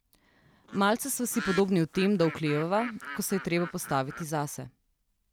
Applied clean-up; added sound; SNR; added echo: none; Bird; 13 dB; none.